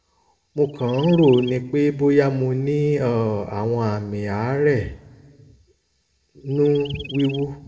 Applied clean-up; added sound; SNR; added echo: none; Chirp, tweet; 18 dB; reverberation time 0.8 s.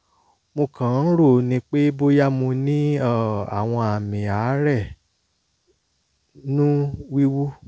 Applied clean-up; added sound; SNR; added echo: none; none; none; none.